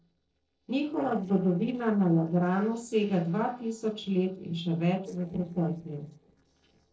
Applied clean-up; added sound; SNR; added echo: neural separator model SepFormer DNS4.